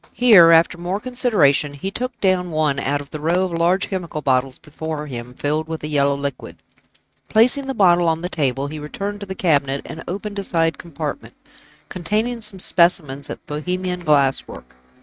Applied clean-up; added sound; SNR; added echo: neural mask model RNNoise.